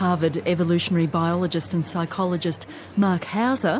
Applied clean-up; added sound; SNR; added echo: none; none; none; none.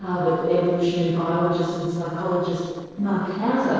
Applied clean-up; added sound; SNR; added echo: neural separator model SepFormer DNS4.